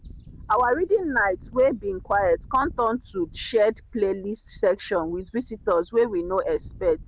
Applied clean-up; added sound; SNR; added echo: none; Wind / Bird; 19 dB; none.